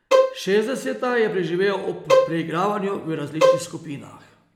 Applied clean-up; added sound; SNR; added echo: none; Bowed string instrument; -3 dB; none.